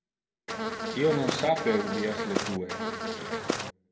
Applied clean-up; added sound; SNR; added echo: none; Buzz; 1 dB; reverberation time 1.8 s.